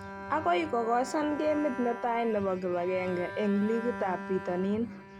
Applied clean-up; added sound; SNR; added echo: none; Bowed string instrument; 11 dB; none.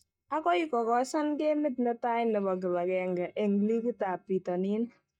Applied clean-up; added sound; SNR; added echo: neural mask model DeepFilterNet 3.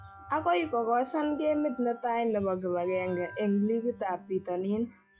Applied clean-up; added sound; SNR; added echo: classical method log-MMSE.